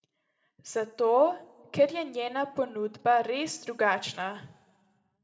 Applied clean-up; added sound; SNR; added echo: none; none; none; reverberation time 0.5 s.